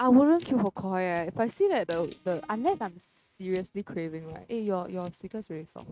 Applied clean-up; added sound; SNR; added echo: neural mask model RNNoise.